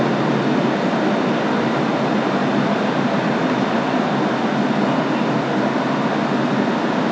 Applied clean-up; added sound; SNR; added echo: none; none; none; none.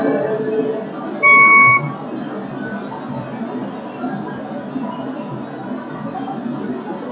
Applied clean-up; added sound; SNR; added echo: classical method WPE with log-MMSE.